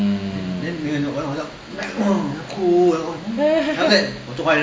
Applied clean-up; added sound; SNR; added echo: none; none; none; none.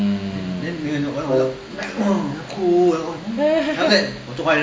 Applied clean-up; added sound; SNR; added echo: none; Wind instrument, woodwind instrument; 2 dB; none.